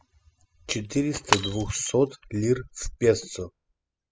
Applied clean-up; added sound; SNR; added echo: classical method spectral subtraction.